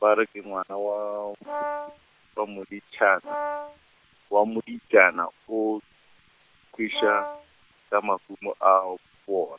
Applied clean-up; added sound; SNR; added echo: none; Brass instrument; 7 dB; none.